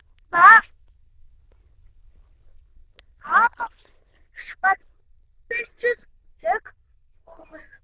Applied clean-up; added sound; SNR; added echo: neural diffusion model UNIVERSE++.